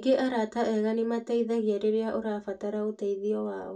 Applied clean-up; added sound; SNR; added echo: none; none; none; reverberation time 0.2 s.